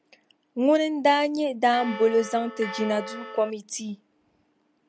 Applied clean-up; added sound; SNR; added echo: none; Bell; 11 dB; none.